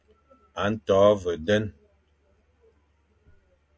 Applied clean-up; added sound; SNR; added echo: none; none; none; none.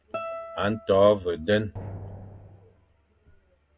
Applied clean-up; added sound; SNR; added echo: none; Guitar + Drum; 13 dB; none.